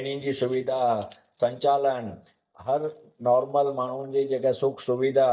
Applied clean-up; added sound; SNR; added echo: neural mask model DeepFilterNet 3.